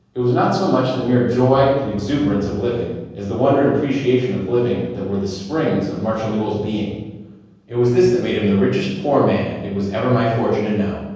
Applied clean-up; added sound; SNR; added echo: none; none; none; reverberation time 1.3 s.